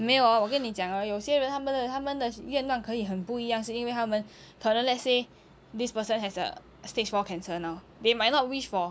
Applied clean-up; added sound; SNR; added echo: none; none; none; none.